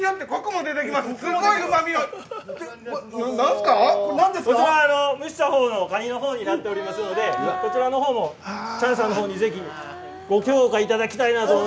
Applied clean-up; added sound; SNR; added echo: none; none; none; none.